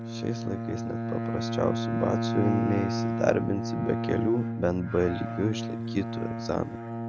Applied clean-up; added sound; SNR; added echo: none; Bowed string instrument; 1 dB; none.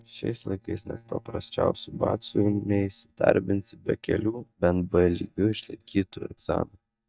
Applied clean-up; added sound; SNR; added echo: neural mask model DeepFilterNet 3.